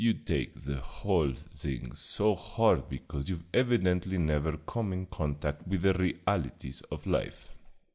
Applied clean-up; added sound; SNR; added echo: none; none; none; none.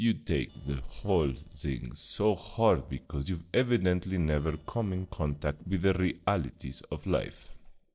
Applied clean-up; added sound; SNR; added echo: neural separator model SepFormer DNS4.